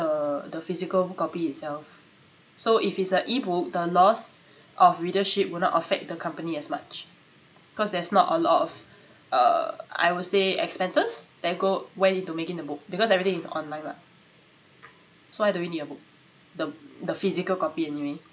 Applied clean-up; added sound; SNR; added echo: none; none; none; none.